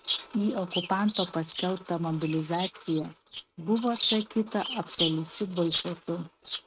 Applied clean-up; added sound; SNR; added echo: neural mask model RNNoise.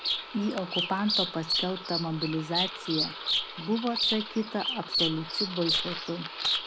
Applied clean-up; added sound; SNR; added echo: none; Bird vocalization, bird call, bird song; 0 dB; none.